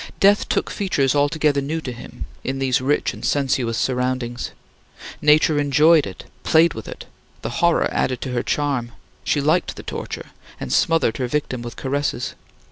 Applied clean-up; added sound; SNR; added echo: none; none; none; none.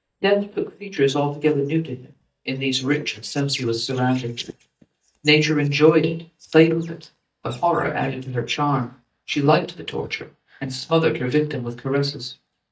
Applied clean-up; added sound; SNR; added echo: neural mask model DeepFilterNet 3.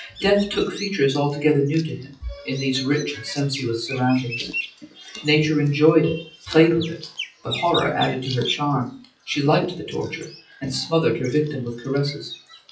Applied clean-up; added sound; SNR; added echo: classical method WPE with log-MMSE.